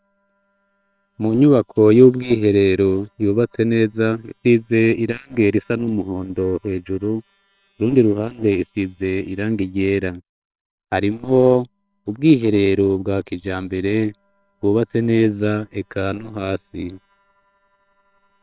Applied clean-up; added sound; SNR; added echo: neural separator model SepFormer WHAM!.